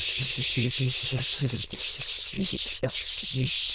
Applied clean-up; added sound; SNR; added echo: neural diffusion model UNIVERSE++.